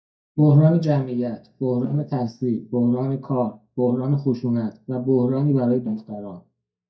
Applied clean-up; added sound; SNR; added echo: neural mask model DeepFilterNet 3.